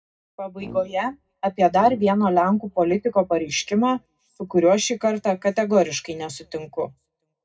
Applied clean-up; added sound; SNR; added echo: none; Brass instrument; 19 dB; reverberation time 0.2 s.